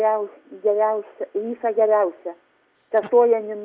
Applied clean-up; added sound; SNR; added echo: none; none; none; none.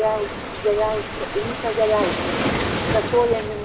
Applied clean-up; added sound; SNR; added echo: none; Waves, surf; 3 dB; reverberation time 0.5 s.